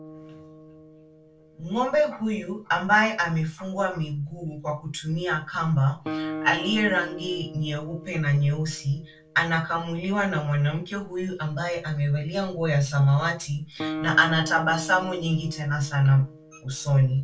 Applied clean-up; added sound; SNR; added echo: none; Guitar; 15 dB; reverberation time 0.2 s.